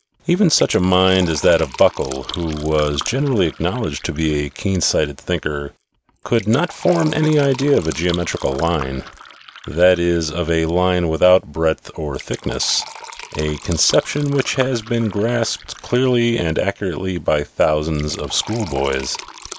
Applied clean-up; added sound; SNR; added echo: none; Fill (with liquid); 18 dB; none.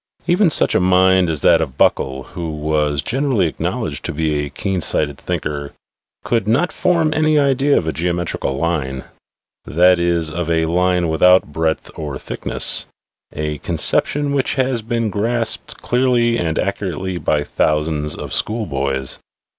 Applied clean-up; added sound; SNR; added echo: none; none; none; none.